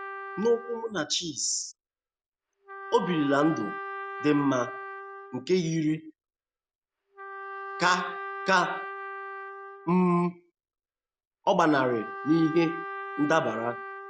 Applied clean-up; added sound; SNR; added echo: none; Trumpet; 11 dB; none.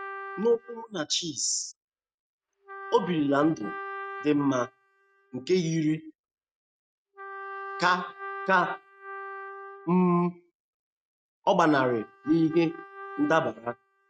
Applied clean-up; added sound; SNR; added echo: neural mask model RNNoise.